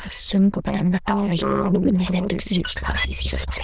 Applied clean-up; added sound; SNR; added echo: neural diffusion model UNIVERSE++.